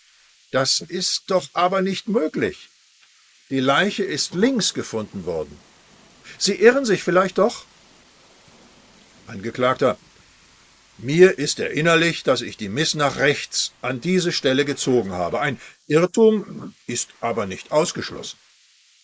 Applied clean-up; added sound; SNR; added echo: neural mask model Resemble Enhance denoiser.